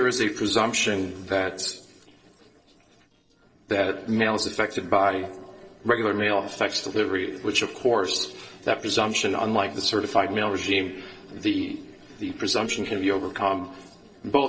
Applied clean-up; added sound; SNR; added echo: neural separator model SepFormer DNS4.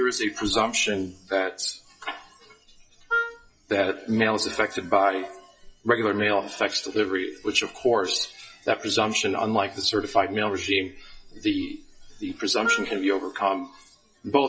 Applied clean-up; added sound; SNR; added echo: classical method WPE with log-MMSE.